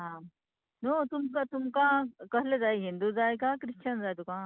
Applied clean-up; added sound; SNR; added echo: none; none; none; none.